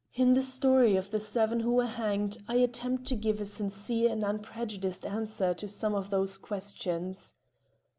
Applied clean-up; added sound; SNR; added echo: none; none; none; none.